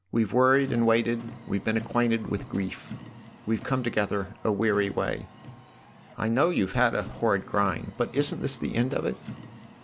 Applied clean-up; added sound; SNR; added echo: none; Car; 17 dB; none.